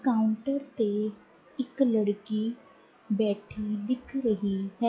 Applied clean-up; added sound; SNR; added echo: classical method log-MMSE.